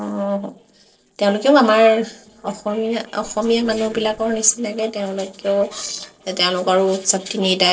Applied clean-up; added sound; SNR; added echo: neural separator model SepFormer DNS4.